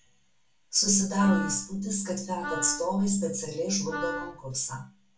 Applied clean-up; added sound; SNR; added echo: none; Wind instrument, woodwind instrument; 9 dB; reverberation time 0.2 s.